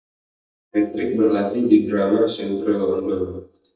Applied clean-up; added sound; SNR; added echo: neural mask model DeepFilterNet 3.